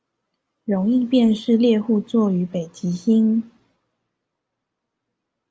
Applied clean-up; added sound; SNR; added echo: none; none; none; none.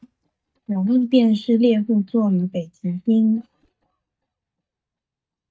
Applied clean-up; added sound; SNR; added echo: neural mask model DeepFilterNet 3.